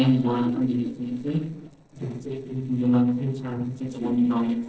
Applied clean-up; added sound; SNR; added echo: neural separator model SepFormer DNS4.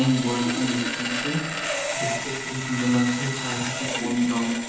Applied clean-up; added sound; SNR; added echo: none; Sawing; 3 dB; reverberation time 0.9 s.